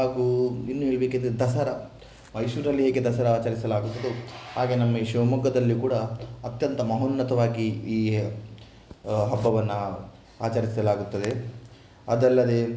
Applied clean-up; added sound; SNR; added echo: none; none; none; none.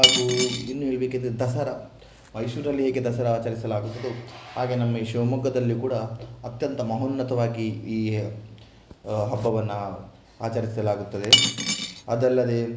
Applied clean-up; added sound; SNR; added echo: none; Cutlery, silverware / Dishes, pots, and pans; -5 dB; none.